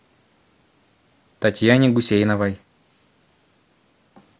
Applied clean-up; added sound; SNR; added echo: none; none; none; none.